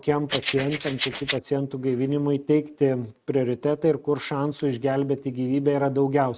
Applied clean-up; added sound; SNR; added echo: neural mask model RNNoise.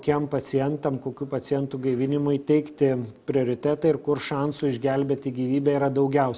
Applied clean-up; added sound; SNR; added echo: none; none; none; none.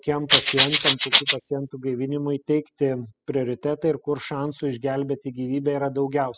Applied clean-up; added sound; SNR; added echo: classical method spectral subtraction.